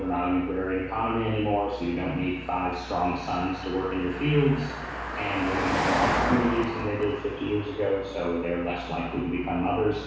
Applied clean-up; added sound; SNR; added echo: none; Car passing by; 6 dB; reverberation time 1.1 s.